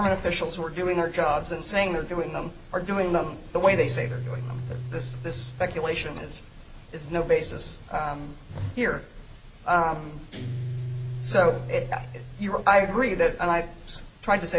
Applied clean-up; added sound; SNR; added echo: none; Guitar; 12 dB; none.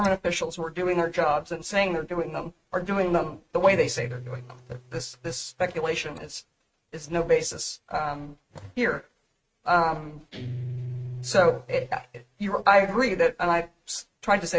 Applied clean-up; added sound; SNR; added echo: neural mask model RNNoise.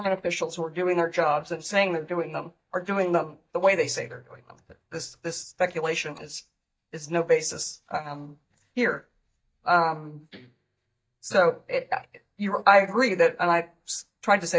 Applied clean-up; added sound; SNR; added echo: neural mask model DeepFilterNet 3.